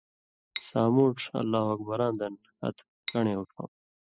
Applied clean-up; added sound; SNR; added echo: classical method spectral subtraction.